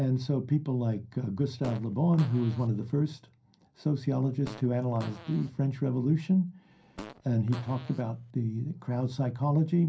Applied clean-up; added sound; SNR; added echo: none; Fart; 19 dB; reverberation time 0.3 s.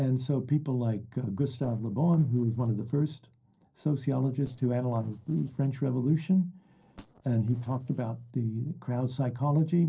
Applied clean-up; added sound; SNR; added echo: neural separator model SepFormer DNS4.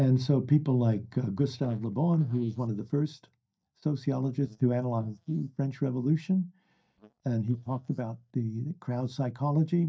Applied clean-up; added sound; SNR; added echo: neural mask model DeepFilterNet 3.